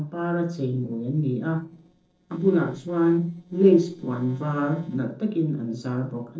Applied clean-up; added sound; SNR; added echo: neural separator model SepFormer DNS4.